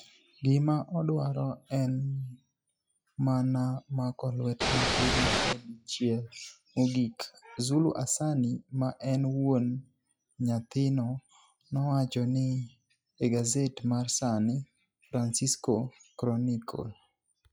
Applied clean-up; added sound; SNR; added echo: classical method log-MMSE.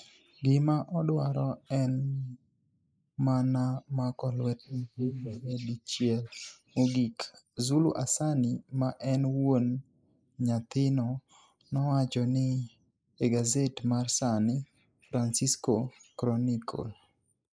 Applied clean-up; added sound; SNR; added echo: neural mask model Resemble Enhance denoiser.